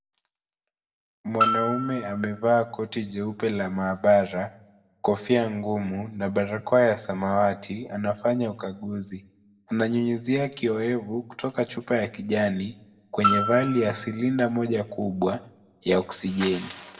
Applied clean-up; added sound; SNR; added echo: none; Bell; 4 dB; reverberation time 0.5 s.